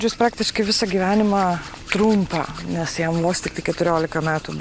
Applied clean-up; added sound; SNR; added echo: none; Hands; 15 dB; none.